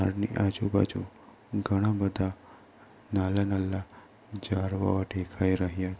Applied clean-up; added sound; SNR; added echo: none; none; none; none.